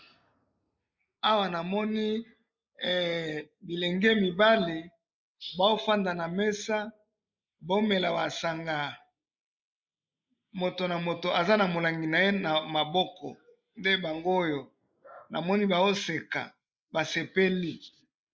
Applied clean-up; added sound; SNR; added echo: neural mask model Resemble Enhance denoiser.